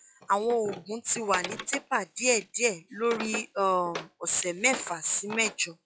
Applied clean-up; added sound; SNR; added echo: classical method log-MMSE.